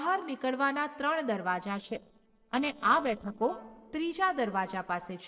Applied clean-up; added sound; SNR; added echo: neural separator model SepFormer DNS4.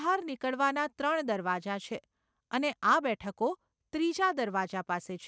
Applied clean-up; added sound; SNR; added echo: none; none; none; none.